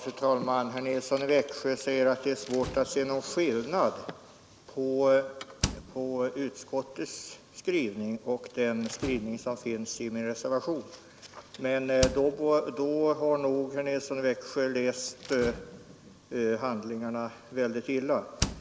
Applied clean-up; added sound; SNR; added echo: none; Slam; 14 dB; none.